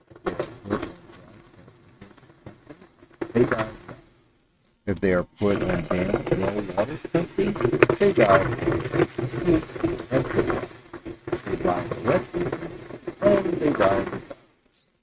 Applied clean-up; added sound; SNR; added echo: neural mask model RNNoise.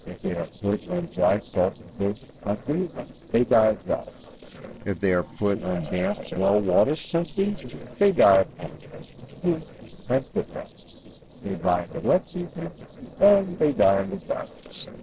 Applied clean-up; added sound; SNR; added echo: neural separator model SepFormer DNS4.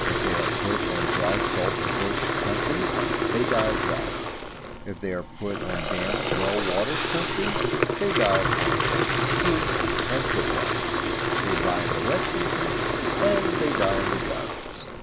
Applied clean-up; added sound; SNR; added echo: none; Fill (with liquid) / Water tap, faucet; -4 dB; none.